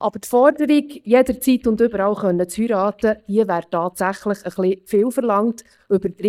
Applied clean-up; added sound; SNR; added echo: neural mask model DeepFilterNet 3.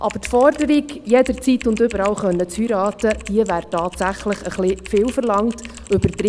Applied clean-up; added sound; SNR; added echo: none; Typing; 17 dB; none.